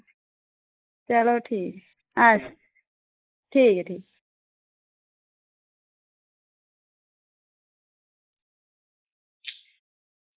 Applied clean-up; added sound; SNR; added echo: neural mask model Resemble Enhance denoiser.